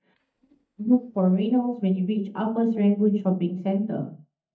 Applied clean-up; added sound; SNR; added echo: neural mask model DeepFilterNet 3.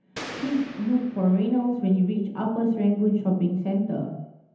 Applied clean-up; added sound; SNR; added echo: none; Gunshot, gunfire; 15 dB; reverberation time 0.9 s.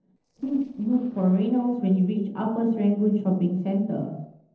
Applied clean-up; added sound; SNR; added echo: neural separator model SepFormer DNS4.